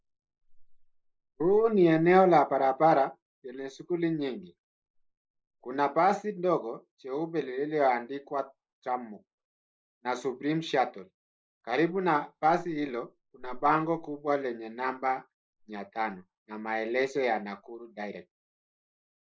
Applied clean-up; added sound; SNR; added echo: neural mask model Resemble Enhance denoiser.